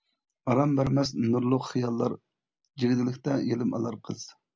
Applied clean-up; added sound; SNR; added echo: none; none; none; none.